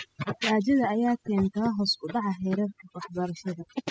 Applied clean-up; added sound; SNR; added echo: classical method spectral subtraction.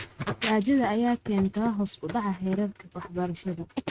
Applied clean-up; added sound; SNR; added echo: neural mask model RNNoise.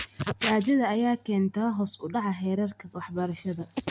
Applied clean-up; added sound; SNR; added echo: none; none; none; none.